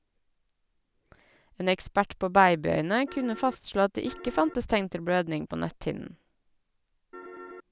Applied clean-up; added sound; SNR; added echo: none; Piano; 14 dB; none.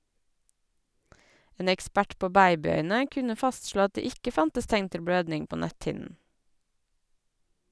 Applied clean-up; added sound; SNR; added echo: none; none; none; none.